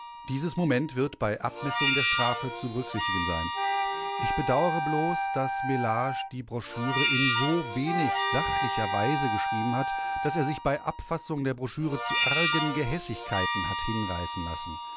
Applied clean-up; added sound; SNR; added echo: none; Wind instrument, woodwind instrument + Harmonica; 0 dB; none.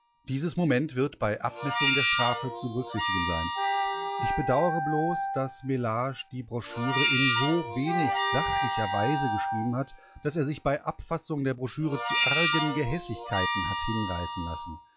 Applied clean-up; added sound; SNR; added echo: classical method log-MMSE.